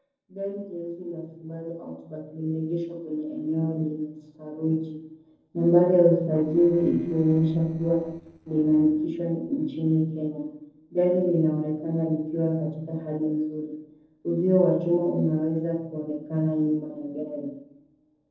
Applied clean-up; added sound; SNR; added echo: neural separator model SepFormer DNS4.